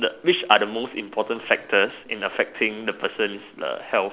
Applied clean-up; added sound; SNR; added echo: none; none; none; none.